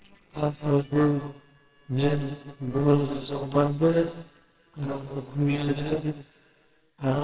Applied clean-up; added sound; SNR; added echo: neural separator model SepFormer WHAMR!.